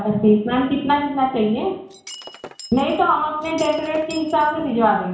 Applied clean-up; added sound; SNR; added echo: none; Shatter; 19 dB; reverberation time 0.6 s.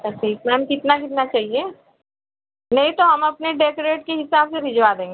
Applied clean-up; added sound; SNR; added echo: none; none; none; none.